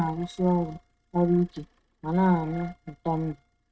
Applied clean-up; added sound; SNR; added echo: neural mask model RNNoise.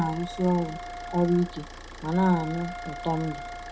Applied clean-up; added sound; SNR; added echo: none; Idling / Car + Wind instrument, woodwind instrument; 10 dB; none.